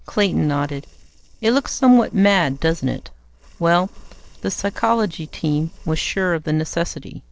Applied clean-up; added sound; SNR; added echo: neural separator model SepFormer DNS4.